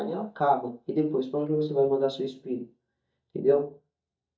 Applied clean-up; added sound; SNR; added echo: neural mask model DeepFilterNet 3.